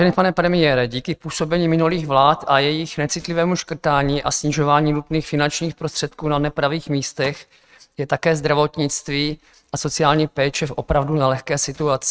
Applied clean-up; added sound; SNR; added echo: neural mask model RNNoise.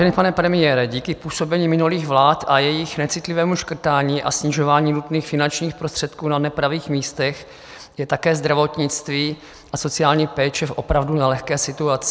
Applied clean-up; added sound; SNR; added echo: none; none; none; none.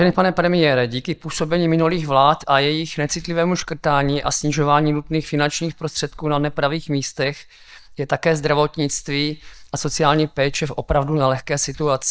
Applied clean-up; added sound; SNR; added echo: neural mask model DeepFilterNet 3.